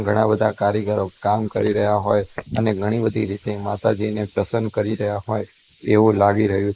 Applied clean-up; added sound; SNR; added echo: neural mask model Resemble Enhance denoiser.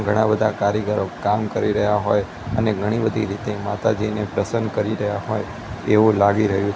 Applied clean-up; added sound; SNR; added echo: none; none; none; none.